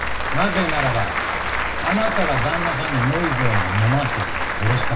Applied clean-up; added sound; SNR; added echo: none; Applause / Crowd; -1 dB; reverberation time 0.4 s.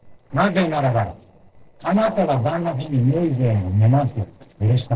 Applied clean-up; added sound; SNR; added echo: neural separator model SepFormer DNS4.